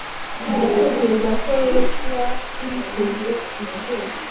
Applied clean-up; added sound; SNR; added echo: none; Bathtub (filling or washing); 1 dB; reverberation time 0.5 s.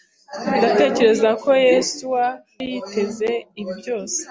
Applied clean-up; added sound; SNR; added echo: none; none; none; none.